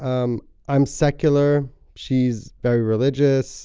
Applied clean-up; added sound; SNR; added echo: none; none; none; none.